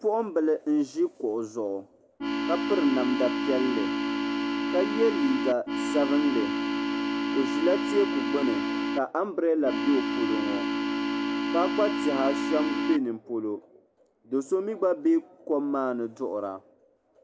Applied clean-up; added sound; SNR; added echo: none; Organ; 0 dB; none.